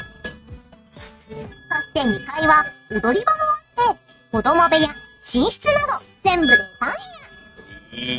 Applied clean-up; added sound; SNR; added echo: neural mask model RNNoise.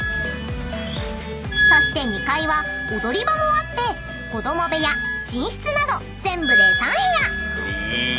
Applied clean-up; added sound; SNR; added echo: none; Wind instrument, woodwind instrument; 1 dB; none.